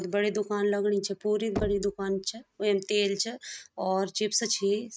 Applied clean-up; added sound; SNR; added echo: neural mask model RNNoise.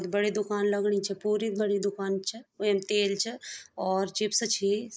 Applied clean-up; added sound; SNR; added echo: neural mask model Resemble Enhance denoiser.